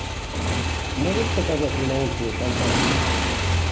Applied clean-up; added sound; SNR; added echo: none; Motorcycle; -5 dB; none.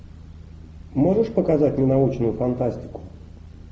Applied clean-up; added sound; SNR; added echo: none; none; none; none.